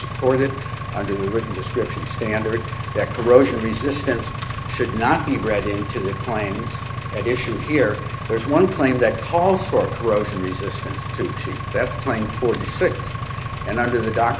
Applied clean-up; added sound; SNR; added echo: none; Engine; 6 dB; none.